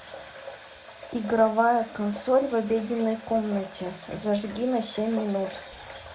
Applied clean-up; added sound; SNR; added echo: none; none; none; none.